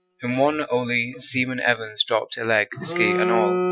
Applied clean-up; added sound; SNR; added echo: classical method Wiener filter.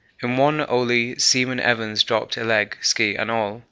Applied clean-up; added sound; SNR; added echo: none; none; none; none.